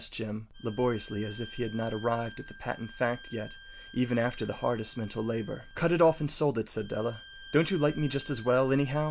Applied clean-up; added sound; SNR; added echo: none; Bowed string instrument; 20 dB; none.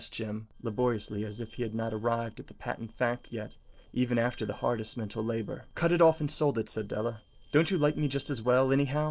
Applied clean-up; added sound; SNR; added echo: neural separator model SepFormer DNS4.